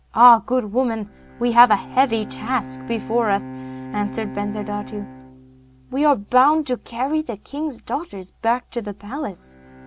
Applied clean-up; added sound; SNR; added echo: none; Bowed string instrument; 16 dB; none.